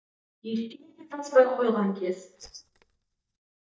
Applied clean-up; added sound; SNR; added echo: neural mask model DeepFilterNet 3.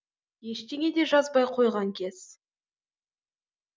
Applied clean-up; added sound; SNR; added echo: none; none; none; none.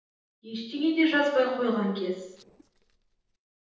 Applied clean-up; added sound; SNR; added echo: neural separator model SepFormer DNS4.